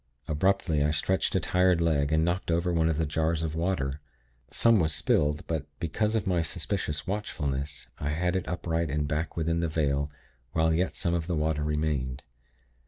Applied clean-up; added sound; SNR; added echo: none; none; none; none.